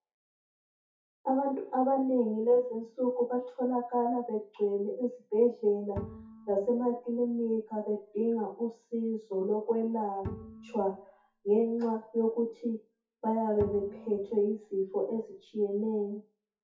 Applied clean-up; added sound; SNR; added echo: classical method WPE with log-MMSE.